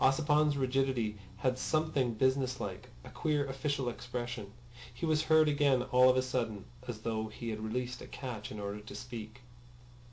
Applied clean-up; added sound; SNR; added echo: none; none; none; none.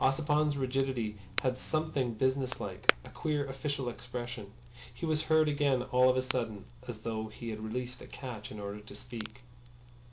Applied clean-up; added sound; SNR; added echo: none; Crackle; 10 dB; none.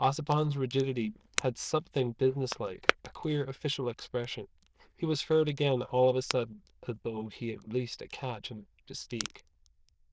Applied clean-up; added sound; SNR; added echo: neural diffusion model UNIVERSE++.